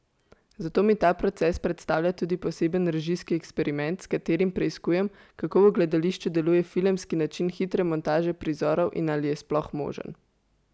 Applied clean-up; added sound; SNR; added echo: none; none; none; none.